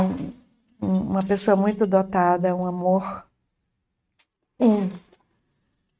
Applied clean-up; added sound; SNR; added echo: neural mask model RNNoise.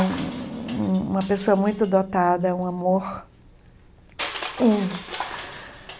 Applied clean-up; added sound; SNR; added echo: none; Crushing; 12 dB; none.